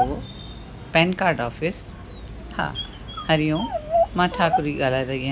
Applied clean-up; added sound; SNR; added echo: none; Dog; 5 dB; none.